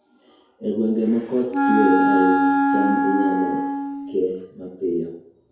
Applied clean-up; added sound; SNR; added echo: none; Wind instrument, woodwind instrument; -4 dB; reverberation time 2.3 s.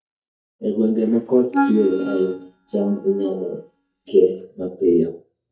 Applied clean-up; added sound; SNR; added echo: neural mask model DeepFilterNet 3.